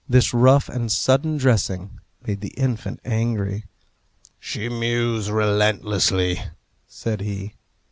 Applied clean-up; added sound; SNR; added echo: none; none; none; none.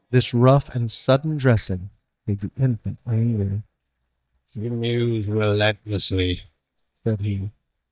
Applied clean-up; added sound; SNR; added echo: neural mask model DeepFilterNet 3.